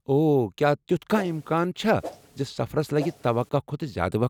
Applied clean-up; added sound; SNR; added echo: none; Whoosh, swoosh, swish; 16 dB; none.